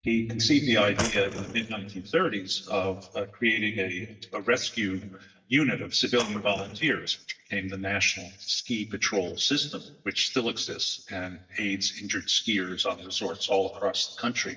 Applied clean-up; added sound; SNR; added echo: neural mask model DeepFilterNet 3.